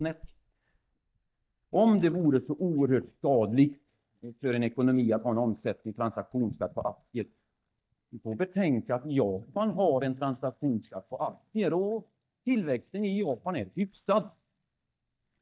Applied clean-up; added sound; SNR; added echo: neural mask model DeepFilterNet 3.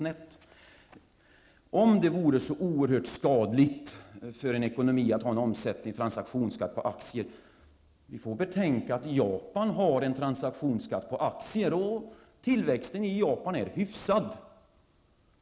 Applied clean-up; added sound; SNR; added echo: none; none; none; none.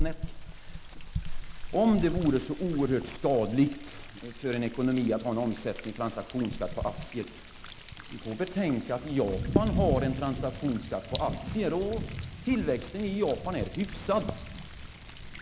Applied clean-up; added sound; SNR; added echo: none; Thunder; 5 dB; none.